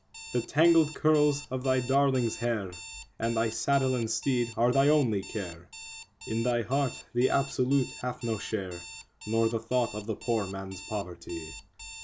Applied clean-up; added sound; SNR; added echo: none; Alarm; 16 dB; none.